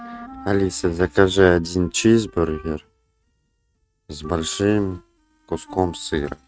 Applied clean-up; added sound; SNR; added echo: neural mask model RNNoise.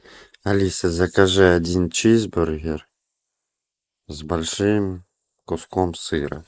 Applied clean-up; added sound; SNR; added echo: neural mask model Resemble Enhance denoiser.